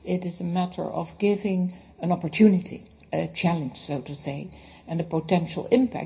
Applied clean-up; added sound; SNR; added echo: none; none; none; reverberation time 0.4 s.